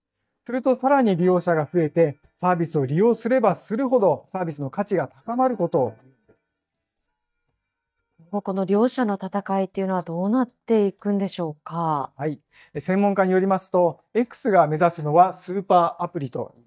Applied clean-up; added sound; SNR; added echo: neural mask model DeepFilterNet 3.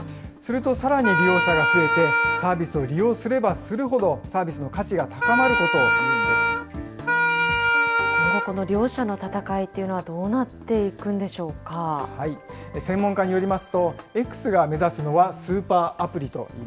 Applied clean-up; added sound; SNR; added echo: none; Wind instrument, woodwind instrument; -3 dB; none.